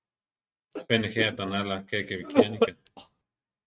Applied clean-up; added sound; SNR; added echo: neural mask model RNNoise.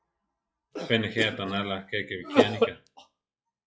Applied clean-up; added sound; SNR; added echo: classical method log-MMSE.